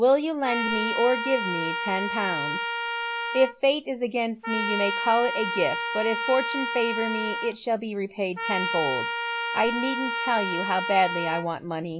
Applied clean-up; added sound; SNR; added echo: none; Trumpet; 3 dB; none.